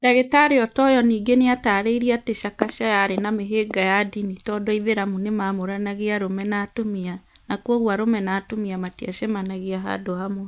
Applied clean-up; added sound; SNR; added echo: none; Walk, footsteps; 12 dB; none.